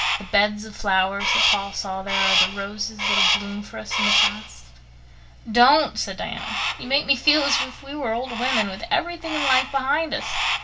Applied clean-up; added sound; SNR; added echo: none; Crow; 1 dB; reverberation time 0.2 s.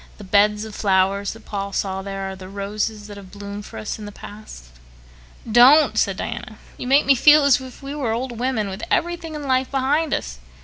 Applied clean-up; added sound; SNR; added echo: none; none; none; none.